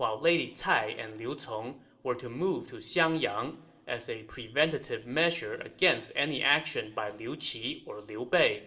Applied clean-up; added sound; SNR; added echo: none; none; none; reverberation time 1.3 s.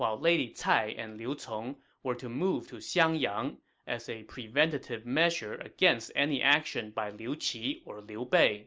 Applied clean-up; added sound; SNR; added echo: none; none; none; none.